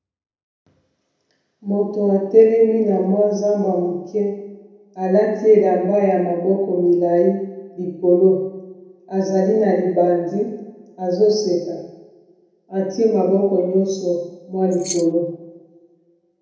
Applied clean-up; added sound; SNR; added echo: none; Keys jangling; 11 dB; reverberation time 0.9 s.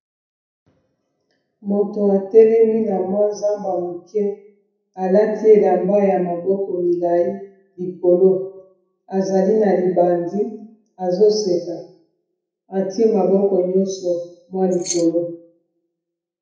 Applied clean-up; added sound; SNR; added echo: classical method WPE with log-MMSE.